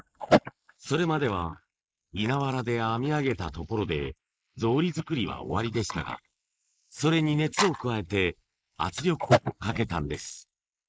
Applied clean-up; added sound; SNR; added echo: neural mask model Resemble Enhance denoiser.